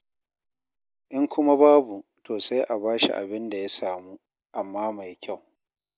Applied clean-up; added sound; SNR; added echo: none; none; none; none.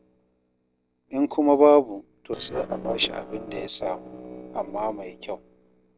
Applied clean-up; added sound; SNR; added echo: neural separator model SepFormer DNS4.